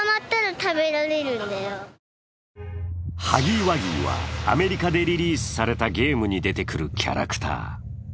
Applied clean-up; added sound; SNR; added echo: none; none; none; none.